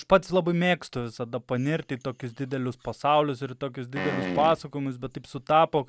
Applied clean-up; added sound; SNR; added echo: none; Fart; 5 dB; none.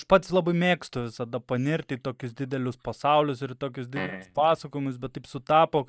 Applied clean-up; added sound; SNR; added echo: neural mask model DeepFilterNet 3.